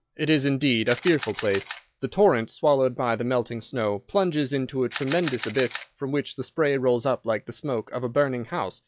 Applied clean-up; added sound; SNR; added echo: classical method log-MMSE.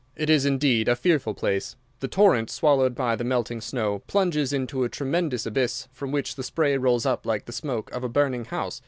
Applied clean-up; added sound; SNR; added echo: none; none; none; none.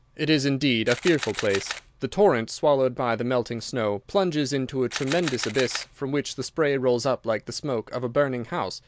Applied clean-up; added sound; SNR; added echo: none; Camera; 10 dB; none.